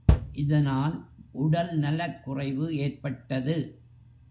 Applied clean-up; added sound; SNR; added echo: none; Bass drum; 1 dB; none.